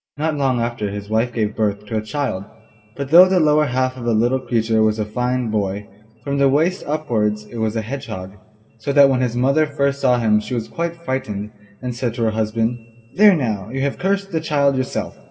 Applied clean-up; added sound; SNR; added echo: none; none; none; reverberation time 1.6 s.